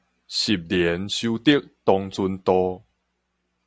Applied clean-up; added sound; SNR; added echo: none; none; none; none.